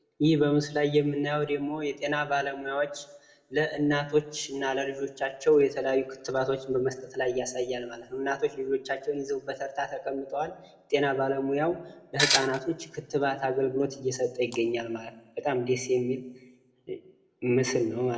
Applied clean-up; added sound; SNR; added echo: none; Tools; -3 dB; reverberation time 0.6 s.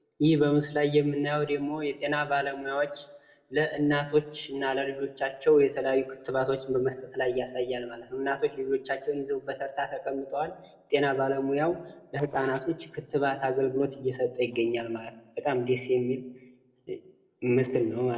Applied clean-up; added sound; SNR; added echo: neural separator model SepFormer DNS4.